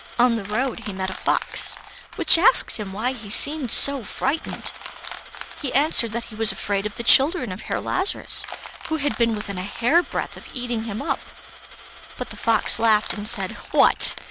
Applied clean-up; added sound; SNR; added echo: none; Coin (dropping) + Crushing; 15 dB; none.